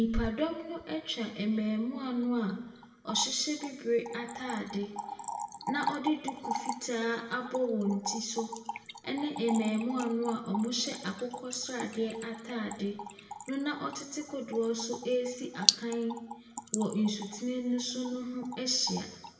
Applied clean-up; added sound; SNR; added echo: none; Trickle, dribble / Splash, splatter; 7 dB; reverberation time 0.9 s.